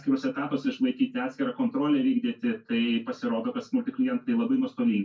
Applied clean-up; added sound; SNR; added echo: none; none; none; reverberation time 0.2 s.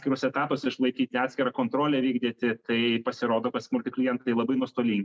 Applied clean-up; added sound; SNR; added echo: none; none; none; none.